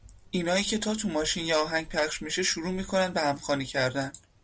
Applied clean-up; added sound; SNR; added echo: none; none; none; none.